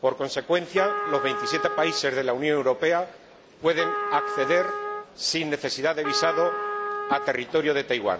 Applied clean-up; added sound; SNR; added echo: none; Trumpet; 5 dB; none.